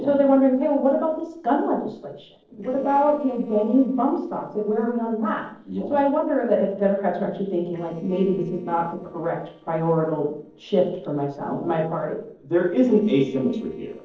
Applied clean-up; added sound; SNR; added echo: neural separator model SepFormer DNS4.